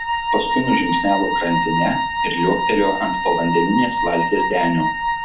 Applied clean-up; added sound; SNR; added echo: none; Wind instrument, woodwind instrument; 0 dB; reverberation time 0.4 s.